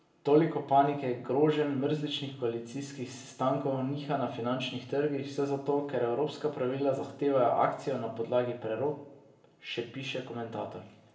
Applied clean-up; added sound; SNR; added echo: none; none; none; reverberation time 0.6 s.